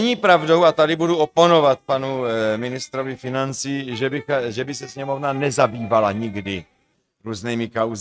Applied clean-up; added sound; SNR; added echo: neural mask model RNNoise.